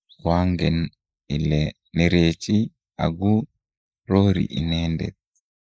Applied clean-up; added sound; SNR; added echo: neural mask model Resemble Enhance denoiser.